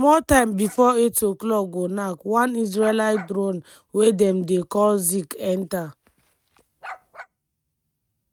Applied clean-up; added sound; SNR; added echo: neural mask model RNNoise.